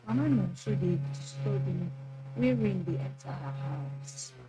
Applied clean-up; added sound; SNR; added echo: neural mask model RNNoise.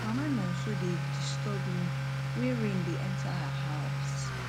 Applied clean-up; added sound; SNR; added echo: none; Accelerating, revving, vroom / Motor vehicle (road); -4 dB; none.